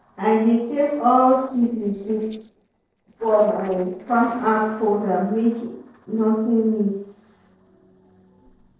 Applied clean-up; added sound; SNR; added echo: neural separator model SepFormer DNS4.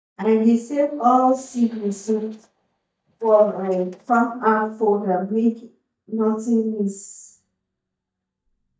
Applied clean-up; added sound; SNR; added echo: neural mask model DeepFilterNet 3.